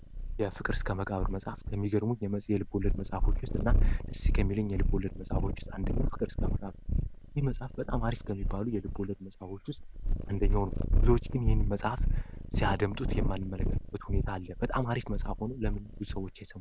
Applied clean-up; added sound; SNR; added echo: none; Purr; -3 dB; none.